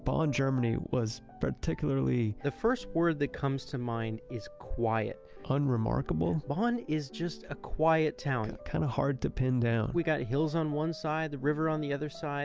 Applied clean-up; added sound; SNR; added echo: none; none; none; none.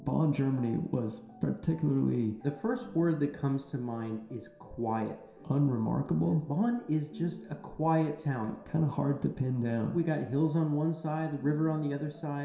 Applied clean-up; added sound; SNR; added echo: none; none; none; reverberation time 0.7 s.